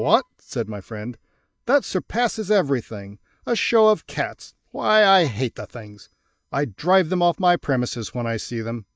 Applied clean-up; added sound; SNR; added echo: neural mask model DeepFilterNet 3.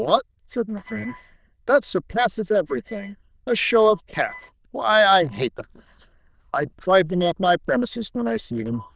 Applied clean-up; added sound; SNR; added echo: neural diffusion model UNIVERSE++.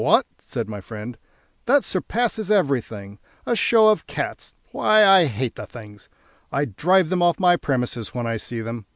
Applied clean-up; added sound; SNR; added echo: none; none; none; none.